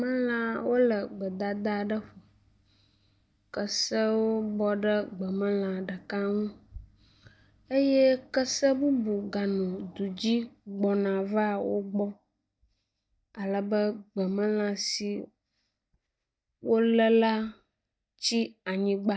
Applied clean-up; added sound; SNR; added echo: neural mask model DeepFilterNet 3.